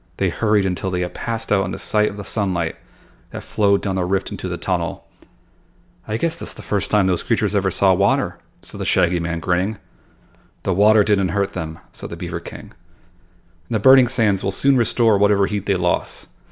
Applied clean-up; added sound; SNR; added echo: none; none; none; none.